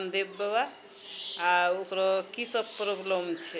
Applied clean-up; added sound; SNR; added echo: none; none; none; none.